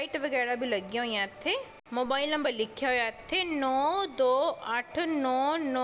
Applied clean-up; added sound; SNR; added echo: none; none; none; none.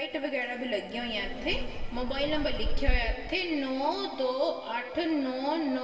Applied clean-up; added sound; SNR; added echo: none; Insect; -1 dB; reverberation time 2.5 s.